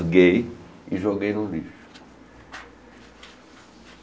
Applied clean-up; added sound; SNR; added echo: none; none; none; none.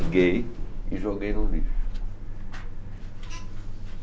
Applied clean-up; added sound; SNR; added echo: none; Alarm; -4 dB; none.